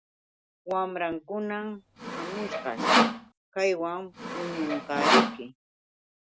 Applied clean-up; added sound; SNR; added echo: none; Sawing; -5 dB; none.